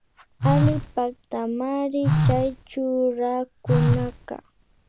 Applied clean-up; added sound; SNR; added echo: none; Telephone; -1 dB; none.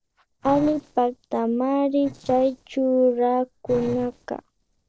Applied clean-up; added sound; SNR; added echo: neural separator model SepFormer DNS4.